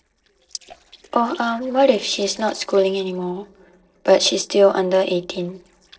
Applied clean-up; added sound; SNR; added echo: neural separator model SepFormer DNS4.